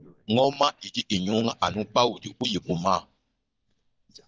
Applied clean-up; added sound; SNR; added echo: neural mask model DeepFilterNet 3.